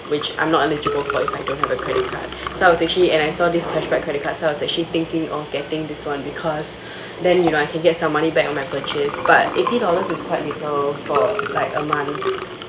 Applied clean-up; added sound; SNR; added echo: none; Liquid; 9 dB; none.